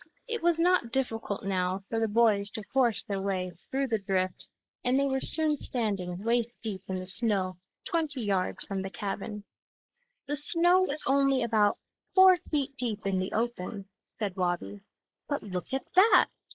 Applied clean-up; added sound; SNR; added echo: neural mask model Resemble Enhance denoiser.